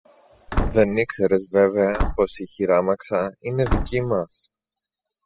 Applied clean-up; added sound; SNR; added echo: classical method spectral subtraction.